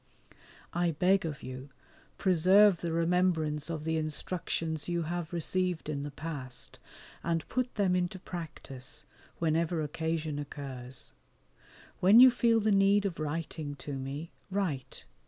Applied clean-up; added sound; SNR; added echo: none; none; none; none.